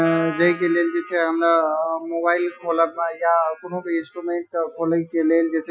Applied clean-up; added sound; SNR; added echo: classical method Wiener filter.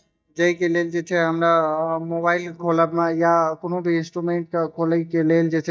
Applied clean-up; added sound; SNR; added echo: neural mask model DeepFilterNet 3.